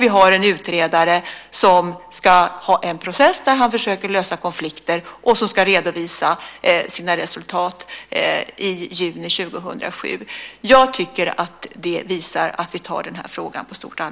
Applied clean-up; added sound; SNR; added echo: none; none; none; none.